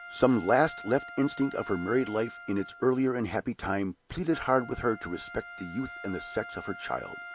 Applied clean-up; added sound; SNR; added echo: none; Wind instrument, woodwind instrument; 15 dB; none.